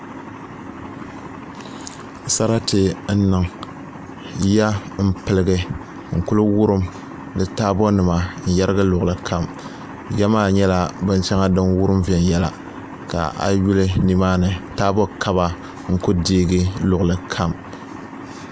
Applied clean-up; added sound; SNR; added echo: none; none; none; none.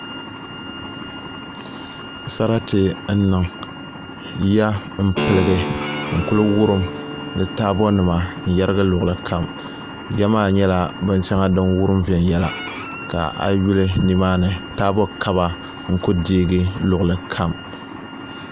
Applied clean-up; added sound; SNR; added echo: none; Keyboard (musical) + Bowed string instrument; 13 dB; none.